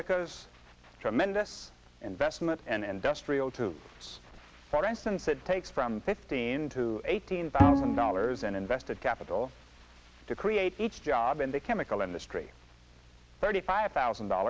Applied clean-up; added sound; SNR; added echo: none; Bowed string instrument; -3 dB; none.